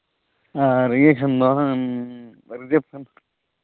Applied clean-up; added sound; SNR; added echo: none; none; none; none.